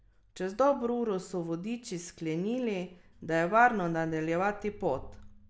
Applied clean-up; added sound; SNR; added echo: none; none; none; none.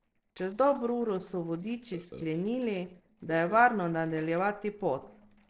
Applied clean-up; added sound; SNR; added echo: neural separator model SepFormer DNS4.